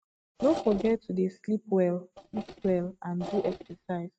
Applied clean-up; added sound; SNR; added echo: neural mask model RNNoise.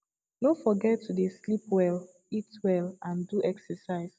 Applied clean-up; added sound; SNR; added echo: none; none; none; none.